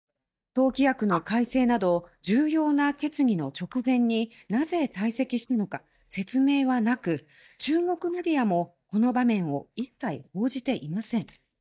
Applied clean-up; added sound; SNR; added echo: neural mask model DeepFilterNet 3.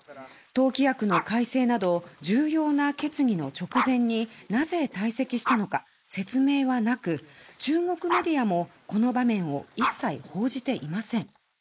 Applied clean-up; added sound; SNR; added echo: neural mask model Resemble Enhance denoiser.